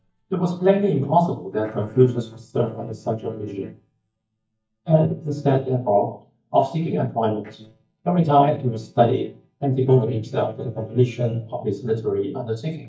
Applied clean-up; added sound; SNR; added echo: neural mask model DeepFilterNet 3.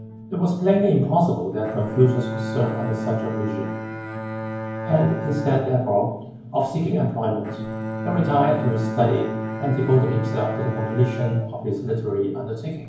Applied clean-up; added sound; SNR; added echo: none; Bowed string instrument; 8 dB; reverberation time 0.9 s.